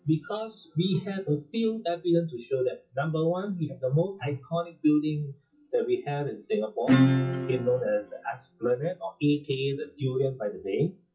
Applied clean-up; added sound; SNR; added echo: classical method WPE with log-MMSE.